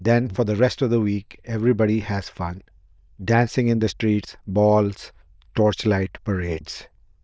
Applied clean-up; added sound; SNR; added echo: neural diffusion model UNIVERSE++.